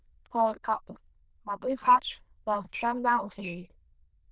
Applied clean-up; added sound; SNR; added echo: neural diffusion model UNIVERSE++.